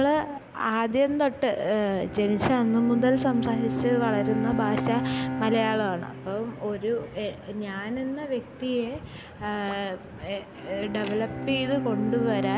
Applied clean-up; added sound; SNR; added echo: none; Bowed string instrument; 6 dB; none.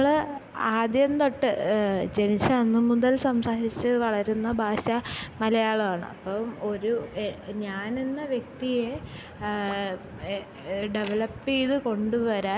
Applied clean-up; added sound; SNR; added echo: none; none; none; none.